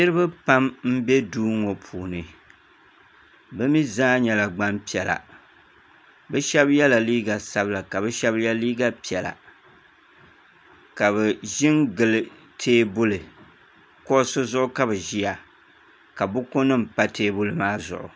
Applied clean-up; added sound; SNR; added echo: none; none; none; none.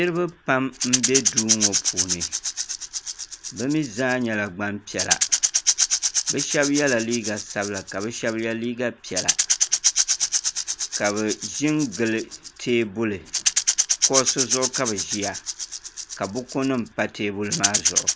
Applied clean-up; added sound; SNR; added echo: none; Rattle / Rattle (instrument); -1 dB; none.